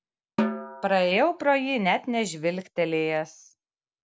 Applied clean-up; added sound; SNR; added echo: none; Snare drum; 8 dB; none.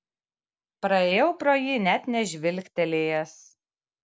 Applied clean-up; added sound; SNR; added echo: none; none; none; none.